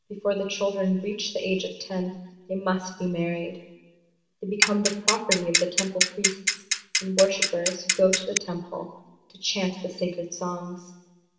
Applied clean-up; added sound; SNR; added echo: none; Clock; -2 dB; reverberation time 1.1 s.